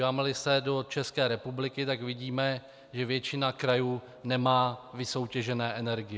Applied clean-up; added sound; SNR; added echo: none; none; none; none.